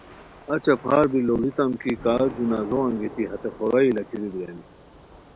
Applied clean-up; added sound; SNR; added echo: none; Thunder / Rain; 18 dB; none.